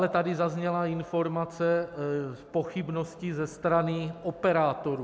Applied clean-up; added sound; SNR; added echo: none; none; none; none.